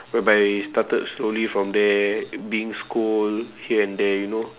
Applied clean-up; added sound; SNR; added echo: none; none; none; none.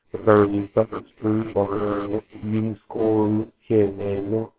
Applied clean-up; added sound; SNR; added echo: neural separator model SepFormer WHAMR!.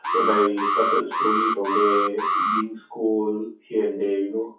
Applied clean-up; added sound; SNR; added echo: classical method WPE with log-MMSE.